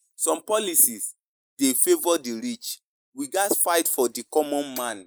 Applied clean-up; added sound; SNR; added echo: neural mask model Resemble Enhance denoiser.